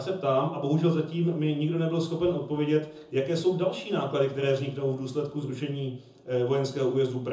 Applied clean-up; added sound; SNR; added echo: none; none; none; reverberation time 0.5 s.